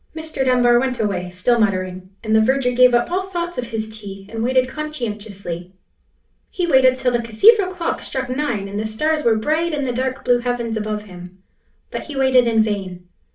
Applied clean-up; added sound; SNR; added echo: none; Wind instrument, woodwind instrument; 19 dB; reverberation time 0.3 s.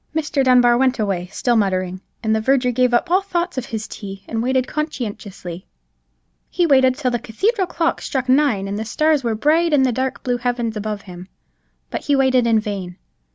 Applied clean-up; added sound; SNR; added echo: none; none; none; none.